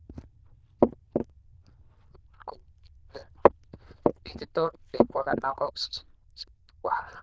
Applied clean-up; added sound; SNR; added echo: neural diffusion model UNIVERSE++.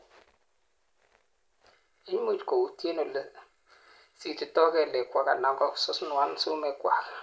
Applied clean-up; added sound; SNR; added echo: none; none; none; none.